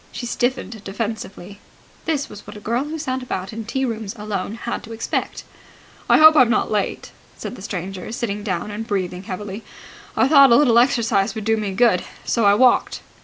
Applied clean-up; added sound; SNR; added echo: none; none; none; none.